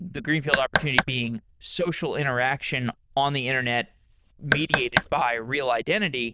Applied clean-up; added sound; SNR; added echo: neural diffusion model UNIVERSE++.